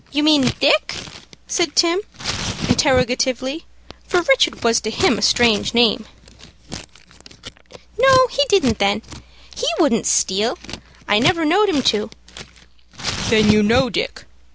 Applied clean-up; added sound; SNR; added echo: none; Scissors; 10 dB; none.